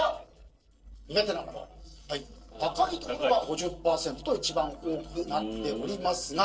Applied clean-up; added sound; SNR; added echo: neural separator model SepFormer DNS4.